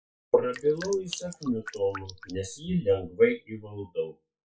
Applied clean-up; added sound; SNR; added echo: classical method WPE with log-MMSE.